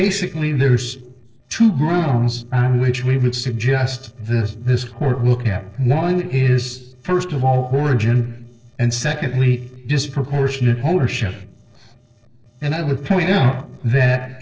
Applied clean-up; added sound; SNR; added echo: neural separator model SepFormer DNS4.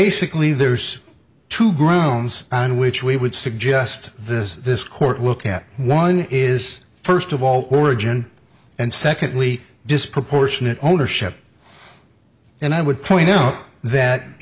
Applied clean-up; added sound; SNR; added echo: none; none; none; none.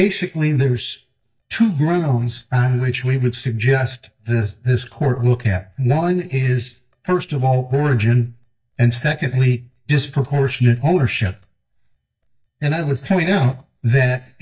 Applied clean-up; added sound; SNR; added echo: neural mask model DeepFilterNet 3.